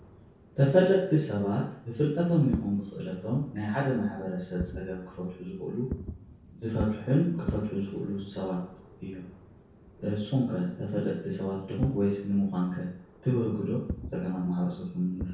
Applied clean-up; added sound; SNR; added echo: none; Fireworks; 13 dB; reverberation time 0.6 s.